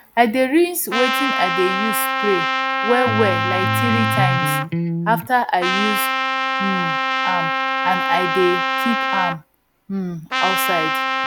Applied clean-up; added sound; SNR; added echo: none; Trumpet + Electric guitar; -1 dB; none.